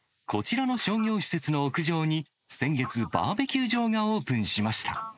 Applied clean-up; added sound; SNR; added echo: neural mask model Resemble Enhance denoiser.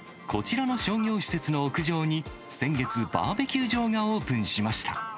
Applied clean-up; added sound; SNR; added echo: none; Fowl; 16 dB; none.